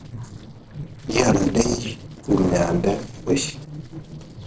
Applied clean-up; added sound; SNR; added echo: neural separator model SepFormer DNS4.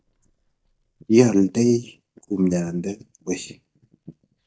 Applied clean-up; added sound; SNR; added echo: neural mask model DeepFilterNet 3.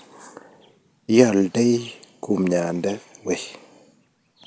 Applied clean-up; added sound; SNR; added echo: none; none; none; none.